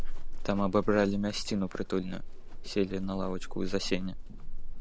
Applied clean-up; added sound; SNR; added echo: none; Livestock, farm animals, working animals; 1 dB; none.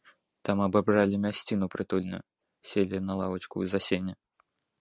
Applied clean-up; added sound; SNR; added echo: none; none; none; none.